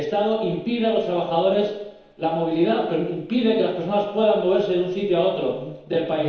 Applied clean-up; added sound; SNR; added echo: neural separator model SepFormer DNS4.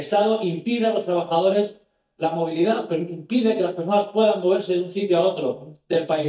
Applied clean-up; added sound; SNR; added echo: neural mask model DeepFilterNet 3.